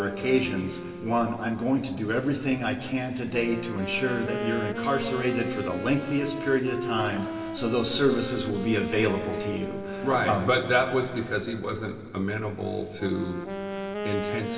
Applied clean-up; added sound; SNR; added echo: none; Wind instrument, woodwind instrument; 8 dB; reverberation time 2.3 s.